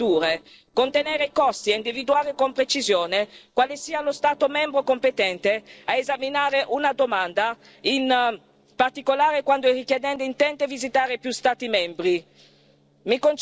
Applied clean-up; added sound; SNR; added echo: neural separator model SepFormer DNS4.